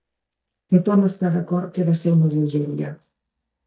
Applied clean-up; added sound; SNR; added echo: neural mask model DeepFilterNet 3.